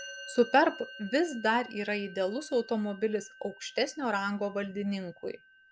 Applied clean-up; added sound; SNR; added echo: none; Musical instrument; 18 dB; none.